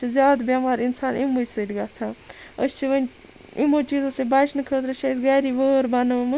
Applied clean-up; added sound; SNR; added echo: none; none; none; none.